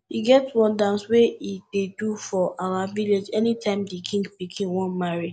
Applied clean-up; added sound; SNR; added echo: none; none; none; none.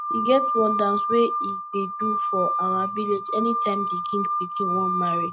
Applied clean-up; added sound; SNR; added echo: neural mask model RNNoise.